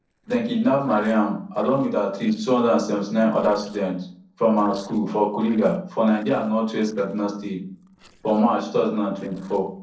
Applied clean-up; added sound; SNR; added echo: neural separator model SepFormer DNS4.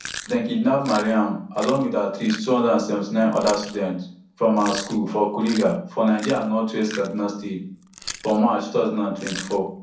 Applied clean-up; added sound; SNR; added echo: none; Chewing, mastication; 17 dB; reverberation time 0.6 s.